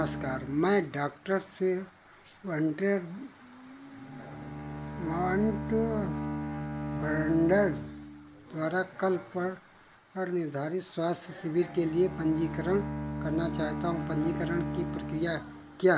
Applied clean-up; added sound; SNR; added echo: none; Bowed string instrument; 7 dB; none.